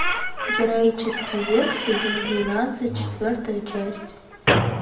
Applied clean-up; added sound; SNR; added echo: none; Squeak / Slam; 3 dB; reverberation time 0.6 s.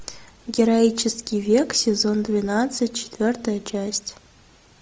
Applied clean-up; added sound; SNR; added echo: none; none; none; none.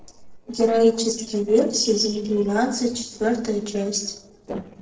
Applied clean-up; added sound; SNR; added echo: neural separator model SepFormer DNS4.